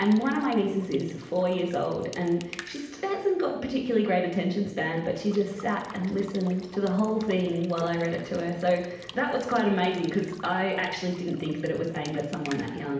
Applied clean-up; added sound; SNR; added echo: none; Water tap, faucet / Water / Liquid; 20 dB; reverberation time 0.8 s.